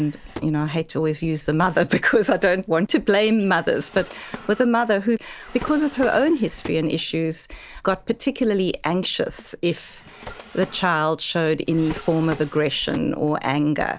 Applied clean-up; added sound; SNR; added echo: none; Drawer open or close; 19 dB; none.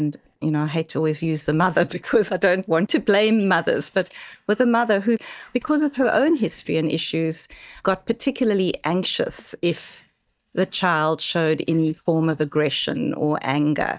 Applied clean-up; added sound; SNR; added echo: neural mask model DeepFilterNet 3.